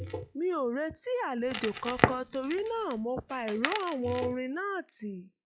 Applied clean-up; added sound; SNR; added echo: classical method log-MMSE.